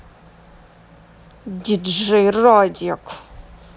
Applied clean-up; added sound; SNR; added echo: none; none; none; none.